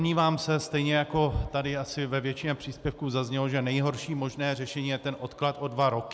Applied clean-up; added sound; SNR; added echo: none; none; none; none.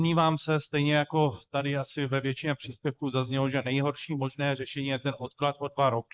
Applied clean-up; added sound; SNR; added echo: neural mask model Resemble Enhance denoiser.